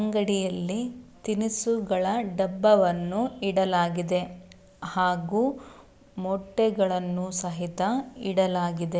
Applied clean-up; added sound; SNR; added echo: none; none; none; none.